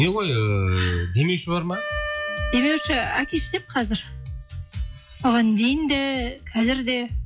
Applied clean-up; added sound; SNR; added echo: classical method log-MMSE.